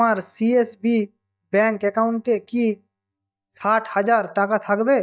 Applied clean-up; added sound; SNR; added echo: neural mask model DeepFilterNet 3.